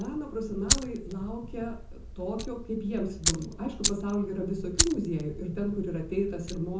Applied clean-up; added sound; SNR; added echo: none; Fire; 1 dB; reverberation time 0.5 s.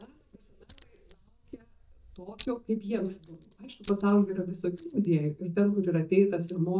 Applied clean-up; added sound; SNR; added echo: neural mask model DeepFilterNet 3.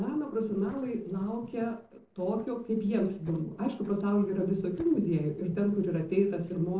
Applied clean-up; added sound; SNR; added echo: neural separator model SepFormer DNS4.